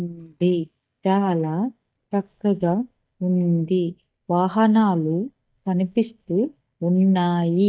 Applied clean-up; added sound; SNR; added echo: neural mask model DeepFilterNet 3.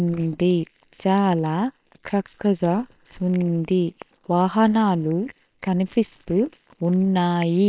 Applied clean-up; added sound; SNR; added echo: neural separator model SepFormer WHAM!.